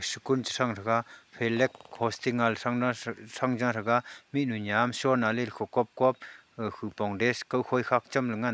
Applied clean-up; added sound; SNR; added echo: none; none; none; none.